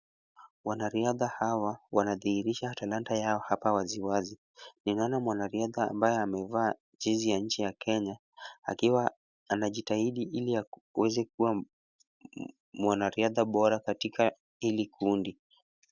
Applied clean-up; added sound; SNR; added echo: none; none; none; none.